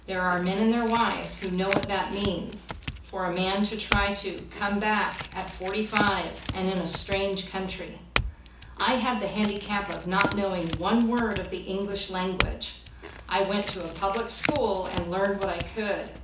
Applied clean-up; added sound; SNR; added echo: none; Chink, clink / Domestic sounds, home sounds; 8 dB; reverberation time 0.7 s.